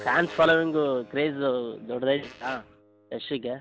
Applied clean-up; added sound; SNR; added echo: none; Fart + Keyboard (musical); 20 dB; none.